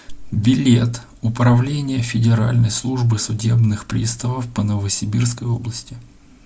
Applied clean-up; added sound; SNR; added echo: none; none; none; none.